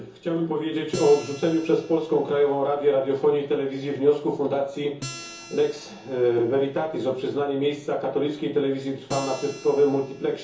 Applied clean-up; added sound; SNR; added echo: none; Acoustic guitar; 20 dB; reverberation time 0.7 s.